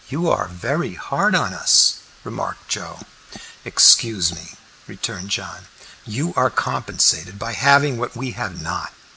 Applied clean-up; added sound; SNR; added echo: none; none; none; none.